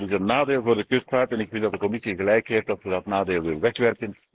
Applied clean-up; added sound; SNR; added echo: neural mask model Resemble Enhance denoiser.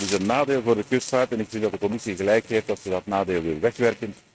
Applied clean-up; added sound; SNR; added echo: neural mask model RNNoise.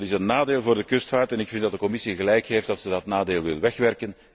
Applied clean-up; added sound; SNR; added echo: none; none; none; none.